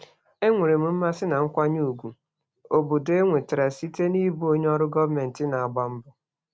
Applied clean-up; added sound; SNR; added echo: none; none; none; none.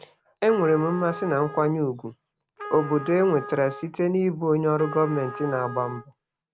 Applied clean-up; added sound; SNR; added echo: none; Trumpet; 14 dB; none.